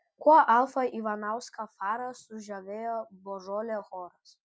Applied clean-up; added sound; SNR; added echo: none; none; none; none.